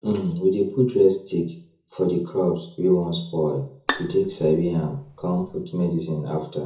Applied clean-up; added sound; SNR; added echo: none; Bowed string instrument; 11 dB; reverberation time 0.6 s.